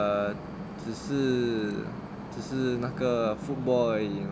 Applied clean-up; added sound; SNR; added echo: none; none; none; none.